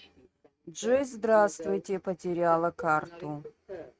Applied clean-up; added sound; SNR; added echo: neural mask model RNNoise.